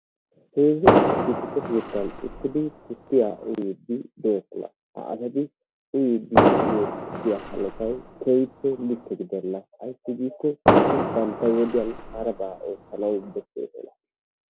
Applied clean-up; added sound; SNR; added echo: none; Fireworks; -2 dB; none.